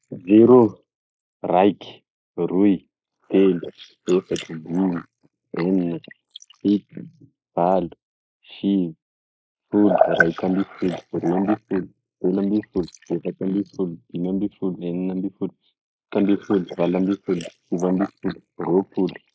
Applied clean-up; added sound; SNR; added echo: neural mask model Resemble Enhance denoiser.